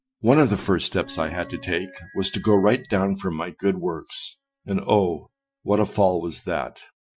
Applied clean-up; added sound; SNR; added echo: classical method Wiener filter.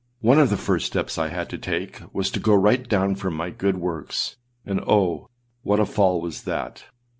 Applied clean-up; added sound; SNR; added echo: none; none; none; none.